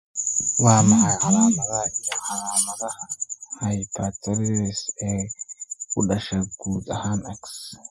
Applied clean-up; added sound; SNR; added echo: classical method spectral subtraction.